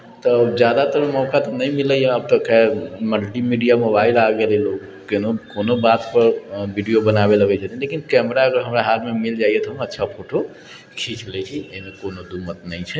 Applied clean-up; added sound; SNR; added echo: none; none; none; none.